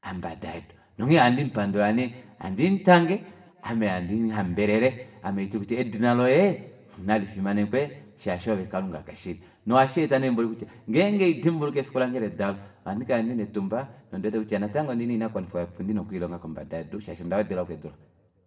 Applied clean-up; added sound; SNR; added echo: none; none; none; reverberation time 0.8 s.